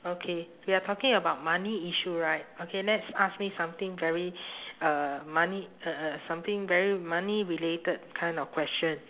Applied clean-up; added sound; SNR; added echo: none; none; none; none.